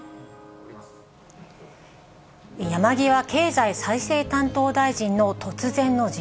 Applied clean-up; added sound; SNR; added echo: none; none; none; none.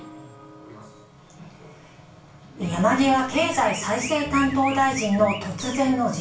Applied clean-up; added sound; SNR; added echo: none; Chirp, tweet; 16 dB; reverberation time 0.3 s.